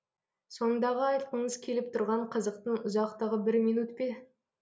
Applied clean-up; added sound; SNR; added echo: none; none; none; none.